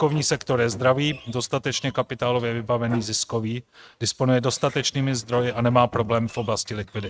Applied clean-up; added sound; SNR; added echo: neural mask model RNNoise.